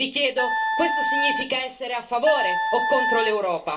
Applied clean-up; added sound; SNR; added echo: none; Wind instrument, woodwind instrument; 1 dB; reverberation time 0.3 s.